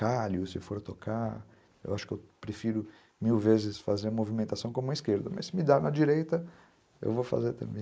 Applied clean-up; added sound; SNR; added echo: neural mask model Resemble Enhance denoiser.